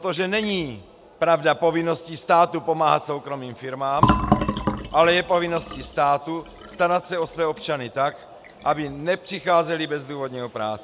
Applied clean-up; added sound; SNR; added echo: none; Fill (with liquid); 7 dB; none.